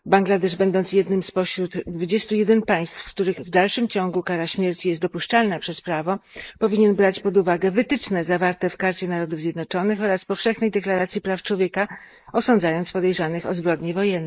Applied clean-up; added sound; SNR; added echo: neural mask model Resemble Enhance denoiser.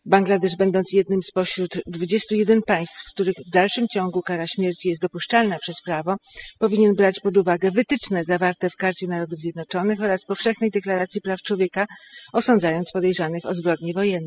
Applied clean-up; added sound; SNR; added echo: classical method spectral subtraction.